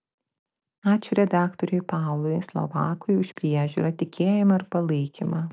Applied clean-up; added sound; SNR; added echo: none; none; none; none.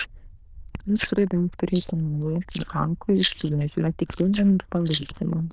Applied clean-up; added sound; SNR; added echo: neural diffusion model UNIVERSE++.